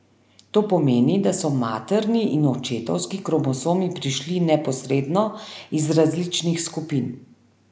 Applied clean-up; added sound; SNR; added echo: none; none; none; none.